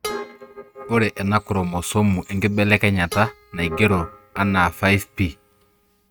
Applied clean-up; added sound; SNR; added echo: neural mask model RNNoise.